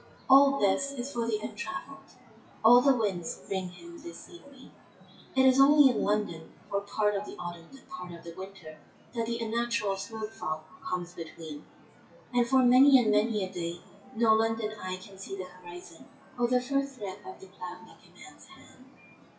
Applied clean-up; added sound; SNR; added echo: classical method WPE with log-MMSE.